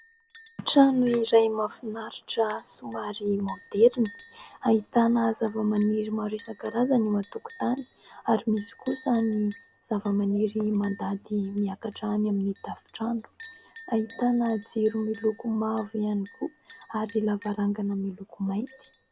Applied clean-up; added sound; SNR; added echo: none; Chink, clink; 16 dB; none.